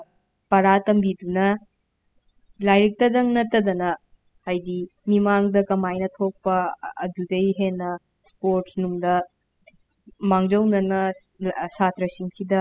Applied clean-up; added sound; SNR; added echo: classical method spectral subtraction.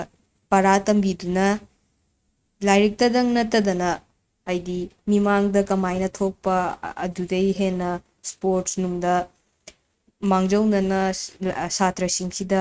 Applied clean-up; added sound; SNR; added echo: neural mask model RNNoise.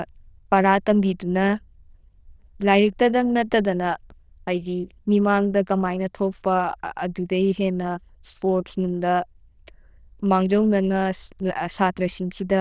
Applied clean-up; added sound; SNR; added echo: neural diffusion model UNIVERSE++.